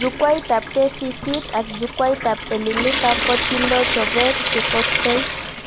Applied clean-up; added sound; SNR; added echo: none; Trickle, dribble / Sink (filling or washing) / Water tap, faucet; 2 dB; none.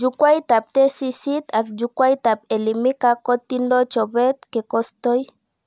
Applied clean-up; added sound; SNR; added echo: none; none; none; none.